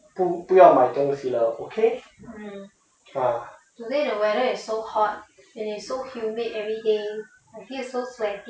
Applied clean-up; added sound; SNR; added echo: none; none; none; none.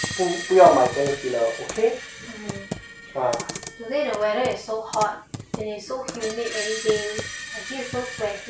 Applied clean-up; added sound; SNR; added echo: none; Computer keyboard + Screech; 10 dB; none.